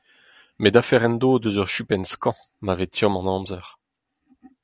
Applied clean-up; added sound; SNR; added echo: none; none; none; none.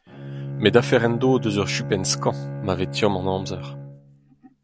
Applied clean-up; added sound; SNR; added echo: none; Bowed string instrument; 8 dB; none.